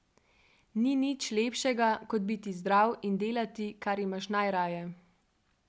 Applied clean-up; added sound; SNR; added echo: none; none; none; none.